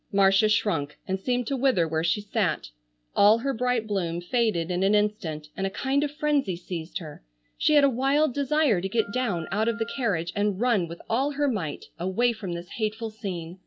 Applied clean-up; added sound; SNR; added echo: none; Wind instrument, woodwind instrument; 19 dB; none.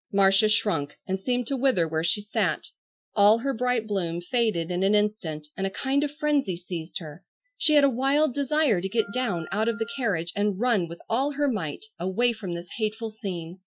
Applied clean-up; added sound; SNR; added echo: classical method Wiener filter.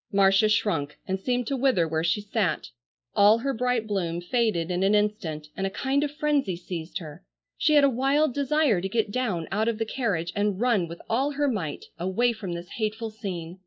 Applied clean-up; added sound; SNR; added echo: neural mask model Resemble Enhance denoiser.